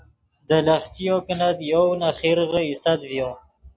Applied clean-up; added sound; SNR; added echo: none; none; none; none.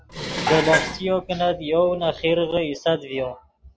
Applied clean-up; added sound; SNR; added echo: none; Dishes, pots, and pans; 6 dB; none.